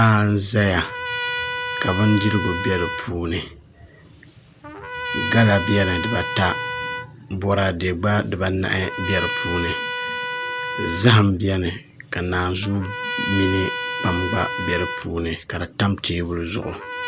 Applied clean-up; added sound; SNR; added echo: none; Trumpet; 7 dB; none.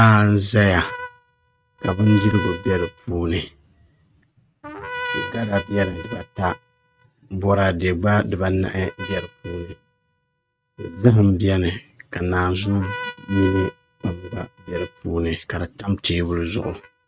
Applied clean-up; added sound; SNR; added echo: neural mask model RNNoise.